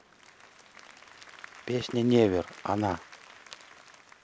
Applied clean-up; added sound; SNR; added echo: none; Applause / Crowd; 19 dB; none.